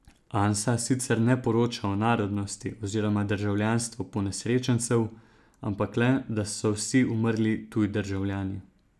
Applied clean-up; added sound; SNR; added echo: none; none; none; none.